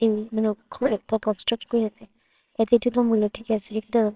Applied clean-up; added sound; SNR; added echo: neural separator model SepFormer WHAMR!.